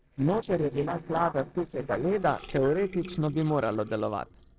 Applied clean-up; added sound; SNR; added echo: neural separator model SepFormer DNS4.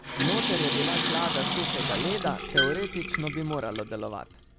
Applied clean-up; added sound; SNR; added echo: none; Sink (filling or washing) / Water tap, faucet + Tools; -2 dB; none.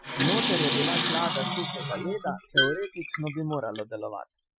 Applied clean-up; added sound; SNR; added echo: classical method Wiener filter.